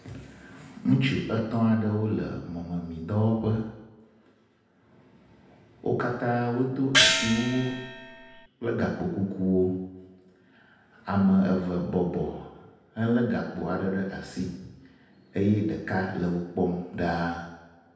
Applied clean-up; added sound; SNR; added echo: none; Gong; -2 dB; reverberation time 0.9 s.